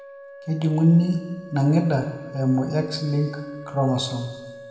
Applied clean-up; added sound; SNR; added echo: none; Wind instrument, woodwind instrument; 18 dB; reverberation time 1.2 s.